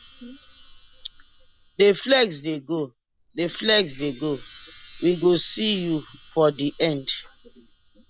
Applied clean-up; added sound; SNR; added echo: none; Chime; 16 dB; none.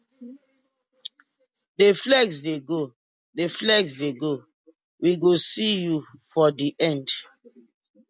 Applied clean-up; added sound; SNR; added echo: none; none; none; none.